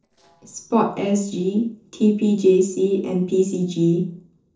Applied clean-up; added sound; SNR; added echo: neural separator model SepFormer DNS4.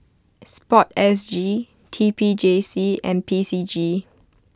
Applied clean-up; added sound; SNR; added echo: none; none; none; none.